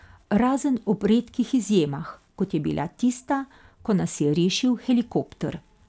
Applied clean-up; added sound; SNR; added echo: none; none; none; none.